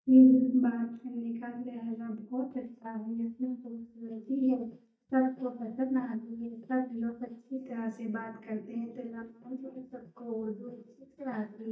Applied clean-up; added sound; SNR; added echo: neural mask model DeepFilterNet 3.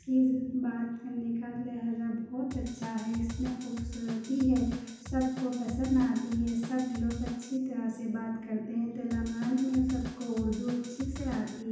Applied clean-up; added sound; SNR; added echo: none; Drum kit; 9 dB; reverberation time 0.9 s.